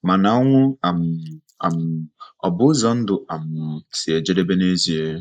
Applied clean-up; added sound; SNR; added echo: neural mask model Resemble Enhance denoiser.